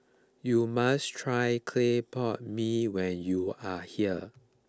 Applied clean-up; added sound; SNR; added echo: none; none; none; none.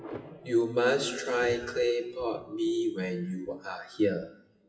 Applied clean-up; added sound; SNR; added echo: classical method WPE with log-MMSE.